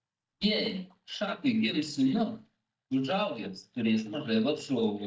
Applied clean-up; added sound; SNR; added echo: neural mask model DeepFilterNet 3.